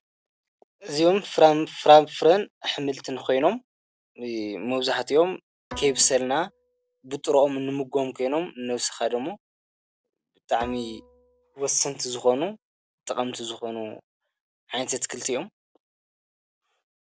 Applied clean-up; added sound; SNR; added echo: none; Bowed string instrument; 20 dB; none.